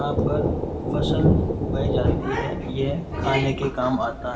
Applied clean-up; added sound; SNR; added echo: none; Thunder; -3 dB; reverberation time 0.8 s.